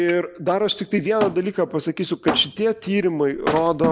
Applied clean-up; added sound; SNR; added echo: none; Wood; 10 dB; none.